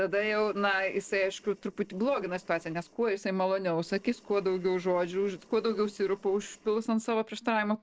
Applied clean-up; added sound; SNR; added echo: neural separator model SepFormer DNS4.